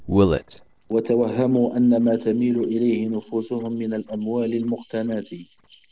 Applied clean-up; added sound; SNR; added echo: neural separator model SepFormer DNS4.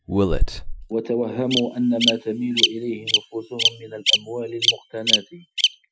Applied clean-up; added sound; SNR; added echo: classical method Wiener filter.